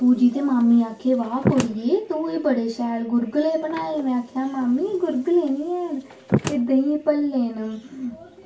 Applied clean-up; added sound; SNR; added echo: none; Slam; 11 dB; reverberation time 0.3 s.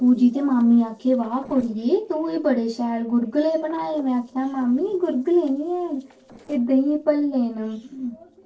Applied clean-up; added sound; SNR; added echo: neural separator model SepFormer DNS4.